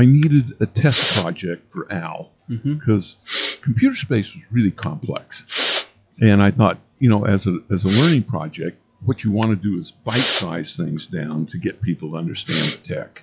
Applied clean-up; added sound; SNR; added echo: classical method log-MMSE.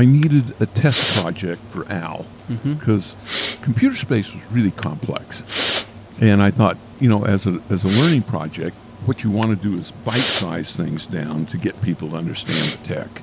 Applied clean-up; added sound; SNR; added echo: none; Respiratory sounds; 12 dB; none.